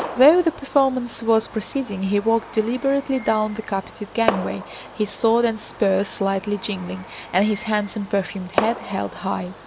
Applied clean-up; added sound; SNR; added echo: none; Fireworks; 12 dB; none.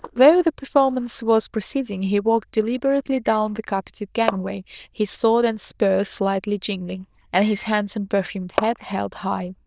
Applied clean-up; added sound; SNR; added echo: neural diffusion model UNIVERSE++.